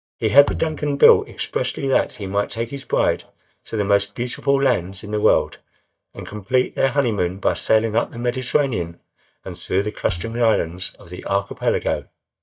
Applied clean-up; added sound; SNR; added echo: neural mask model DeepFilterNet 3.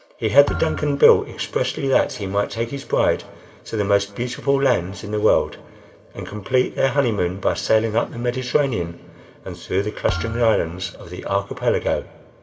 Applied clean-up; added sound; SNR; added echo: none; Thump, thud; 11 dB; reverberation time 1.7 s.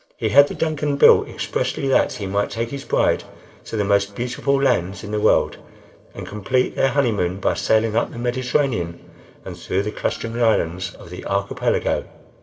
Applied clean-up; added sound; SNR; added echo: neural separator model SepFormer DNS4.